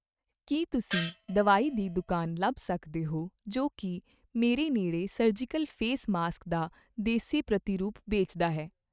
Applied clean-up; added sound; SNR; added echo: neural mask model RNNoise.